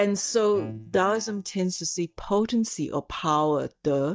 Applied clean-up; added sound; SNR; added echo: neural mask model DeepFilterNet 3.